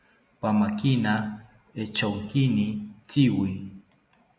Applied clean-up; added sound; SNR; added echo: none; none; none; none.